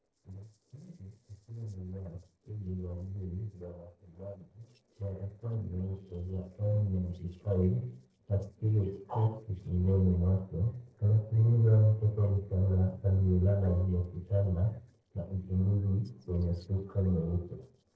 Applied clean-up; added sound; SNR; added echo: neural separator model SepFormer DNS4.